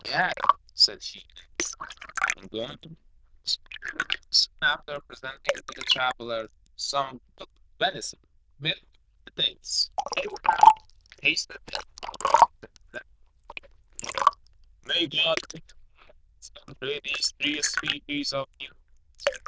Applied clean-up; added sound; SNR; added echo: neural diffusion model UNIVERSE++.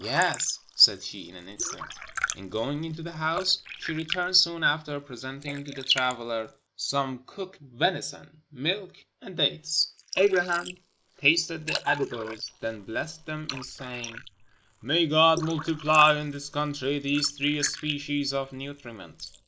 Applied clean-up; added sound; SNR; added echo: neural mask model Resemble Enhance denoiser.